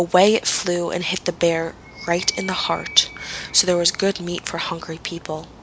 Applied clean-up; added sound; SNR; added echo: none; Animal; 19 dB; none.